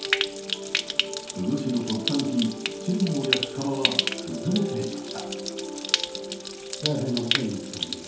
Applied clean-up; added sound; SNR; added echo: none; Stream; 2 dB; reverberation time 0.9 s.